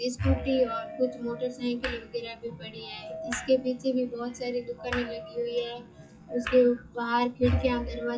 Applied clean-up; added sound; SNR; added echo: classical method WPE with log-MMSE.